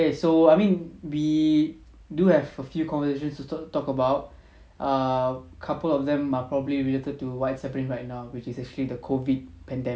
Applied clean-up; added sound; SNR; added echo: none; none; none; none.